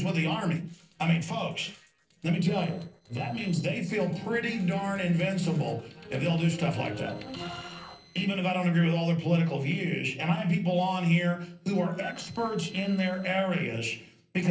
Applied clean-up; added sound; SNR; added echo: neural separator model SepFormer DNS4.